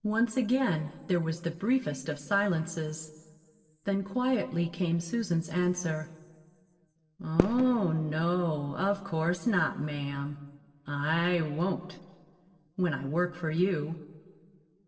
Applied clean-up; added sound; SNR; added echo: neural separator model SepFormer DNS4.